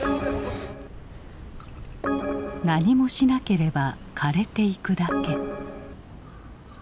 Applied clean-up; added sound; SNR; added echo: none; Organ; 3 dB; none.